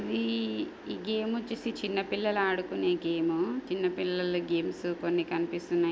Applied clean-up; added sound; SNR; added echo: none; none; none; none.